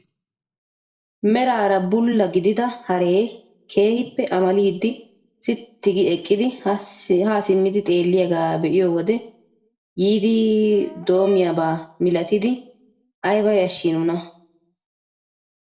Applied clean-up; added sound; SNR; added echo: neural separator model SepFormer DNS4.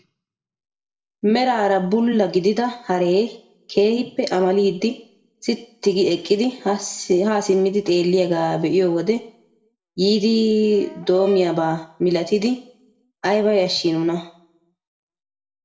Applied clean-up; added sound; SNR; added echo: none; Brass instrument; 19 dB; reverberation time 0.5 s.